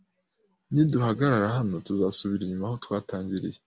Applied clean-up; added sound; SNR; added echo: none; none; none; none.